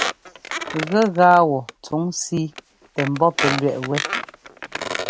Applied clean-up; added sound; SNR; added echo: none; Squeak; 8 dB; none.